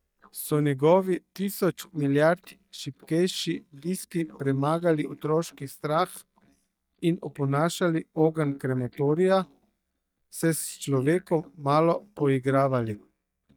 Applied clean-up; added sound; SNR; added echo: neural mask model DeepFilterNet 3.